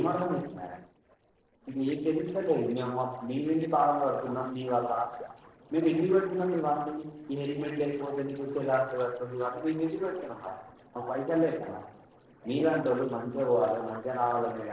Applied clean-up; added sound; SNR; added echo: neural separator model SepFormer DNS4.